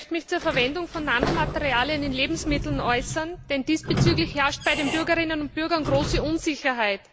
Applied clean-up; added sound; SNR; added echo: none; Squeak / Sliding door; 6 dB; none.